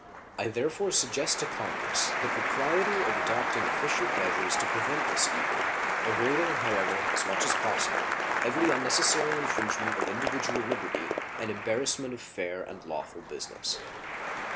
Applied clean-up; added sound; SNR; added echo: none; Applause; -2 dB; none.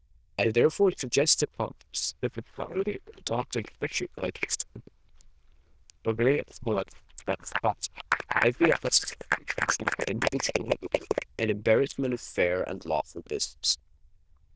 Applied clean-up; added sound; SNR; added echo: neural diffusion model UNIVERSE++.